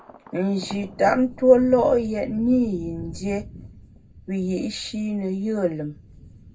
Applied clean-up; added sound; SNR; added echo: none; Thunder; 18 dB; reverberation time 0.3 s.